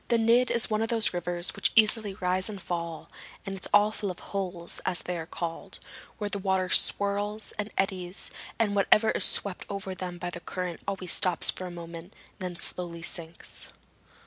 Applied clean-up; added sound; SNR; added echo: none; none; none; none.